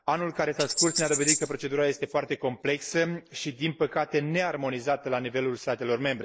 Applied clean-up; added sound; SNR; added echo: neural mask model Resemble Enhance denoiser.